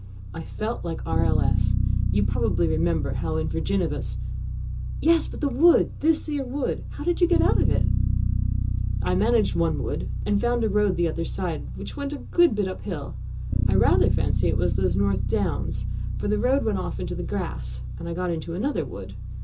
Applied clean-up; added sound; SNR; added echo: none; Bass guitar; -1 dB; reverberation time 0.2 s.